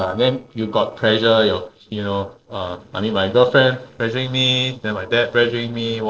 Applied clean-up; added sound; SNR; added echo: neural separator model SepFormer DNS4.